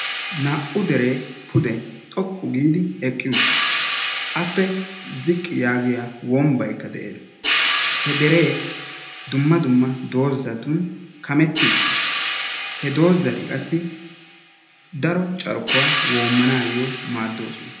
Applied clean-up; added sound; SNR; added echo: none; Hi-hat; 2 dB; reverberation time 0.7 s.